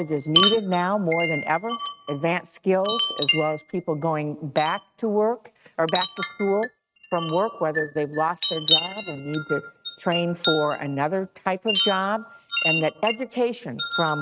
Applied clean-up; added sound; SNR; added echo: neural mask model RNNoise.